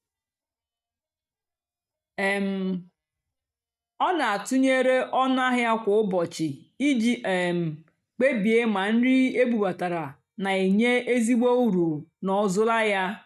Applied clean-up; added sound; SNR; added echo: neural mask model DeepFilterNet 3.